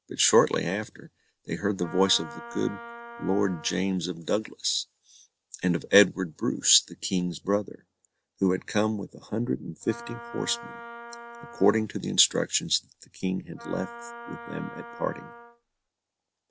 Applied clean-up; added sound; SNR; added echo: none; Wind instrument, woodwind instrument; 15 dB; none.